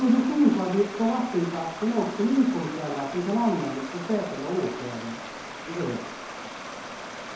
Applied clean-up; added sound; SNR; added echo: none; Stream; 11 dB; reverberation time 2.2 s.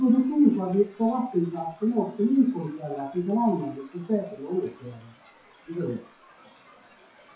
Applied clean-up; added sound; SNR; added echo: classical method WPE with log-MMSE.